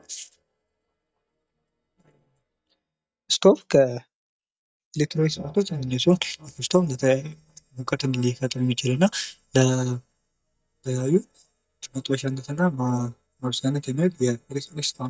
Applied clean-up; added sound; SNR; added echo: neural mask model DeepFilterNet 3.